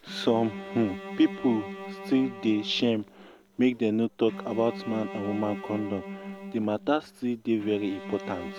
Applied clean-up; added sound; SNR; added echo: none; Bowed string instrument; 12 dB; none.